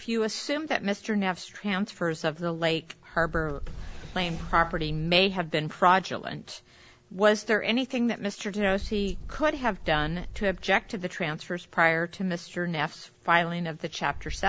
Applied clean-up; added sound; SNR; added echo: none; Bird; 13 dB; none.